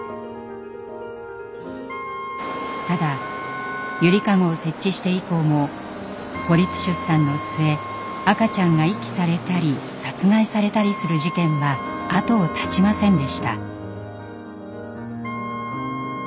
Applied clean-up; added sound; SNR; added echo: none; Wind instrument, woodwind instrument + Wind instrument, woodwind instrument; 12 dB; none.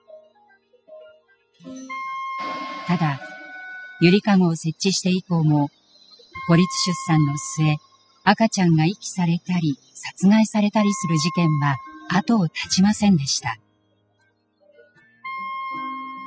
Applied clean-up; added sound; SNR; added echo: classical method spectral subtraction.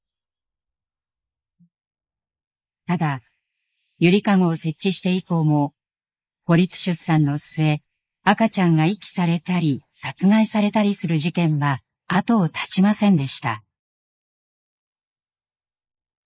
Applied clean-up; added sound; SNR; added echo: neural mask model Resemble Enhance denoiser.